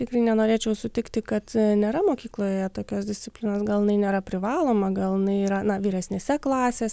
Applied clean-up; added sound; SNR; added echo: none; none; none; none.